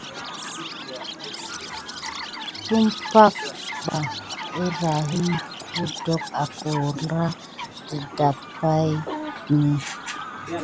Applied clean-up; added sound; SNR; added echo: none; Chirp, tweet; 10 dB; none.